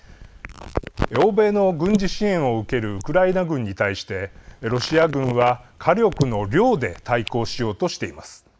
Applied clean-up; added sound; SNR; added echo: neural mask model Resemble Enhance denoiser.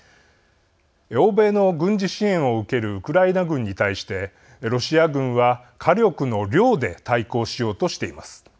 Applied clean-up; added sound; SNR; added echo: none; none; none; none.